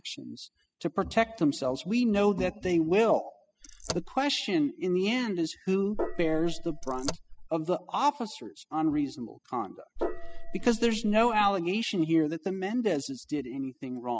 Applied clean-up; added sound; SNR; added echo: classical method spectral subtraction.